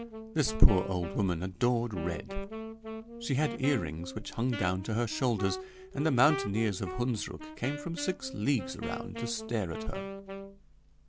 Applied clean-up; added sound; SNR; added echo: none; Wind instrument, woodwind instrument; 11 dB; none.